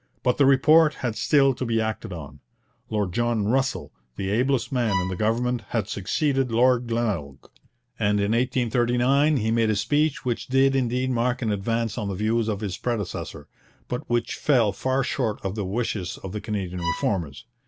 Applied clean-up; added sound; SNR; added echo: none; Bowed string instrument; 10 dB; none.